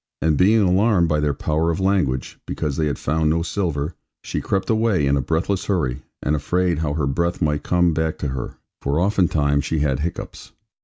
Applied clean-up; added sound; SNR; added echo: none; none; none; none.